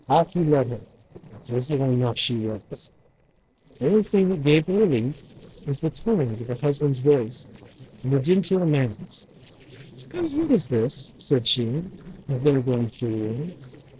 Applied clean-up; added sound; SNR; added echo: neural separator model SepFormer DNS4.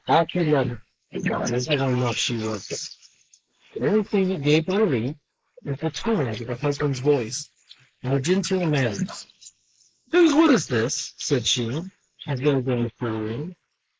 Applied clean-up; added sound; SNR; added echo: neural mask model Resemble Enhance denoiser.